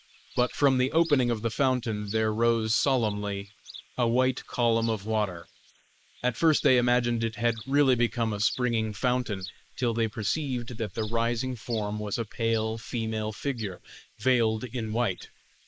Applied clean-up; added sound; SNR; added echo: neural mask model Resemble Enhance denoiser.